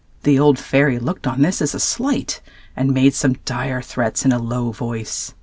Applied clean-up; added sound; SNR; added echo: none; none; none; none.